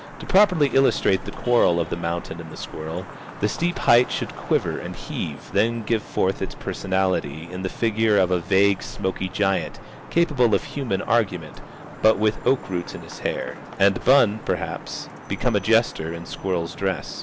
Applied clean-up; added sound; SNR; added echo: none; Traffic noise, roadway noise / Vehicle horn, car horn, honking; 16 dB; none.